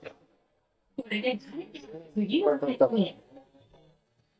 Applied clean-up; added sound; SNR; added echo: neural mask model DeepFilterNet 3.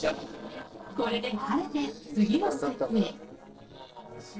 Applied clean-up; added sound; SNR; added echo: neural separator model SepFormer DNS4.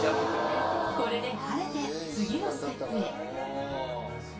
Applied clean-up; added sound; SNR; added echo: none; Keyboard (musical); 13 dB; reverberation time 0.3 s.